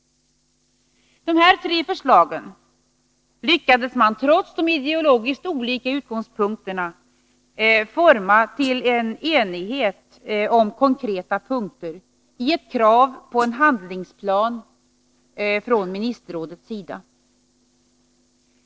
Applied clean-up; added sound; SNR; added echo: neural separator model SepFormer DNS4.